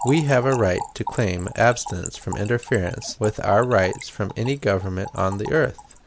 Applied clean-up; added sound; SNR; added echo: none; Trickle, dribble / Splash, splatter; 15 dB; none.